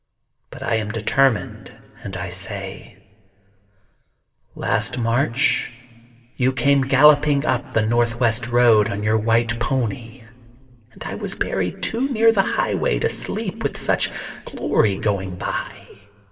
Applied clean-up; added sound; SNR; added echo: none; none; none; reverberation time 2.0 s.